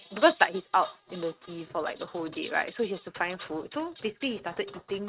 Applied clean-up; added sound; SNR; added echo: neural mask model RNNoise.